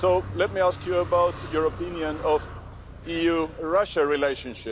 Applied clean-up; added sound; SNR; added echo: none; Car; 13 dB; none.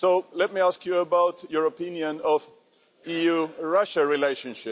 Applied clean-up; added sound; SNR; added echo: none; none; none; none.